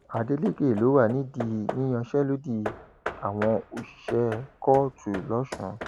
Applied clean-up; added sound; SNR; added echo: none; Hammer / Wood; 13 dB; none.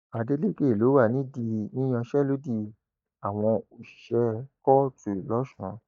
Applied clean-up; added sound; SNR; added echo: neural mask model DeepFilterNet 3.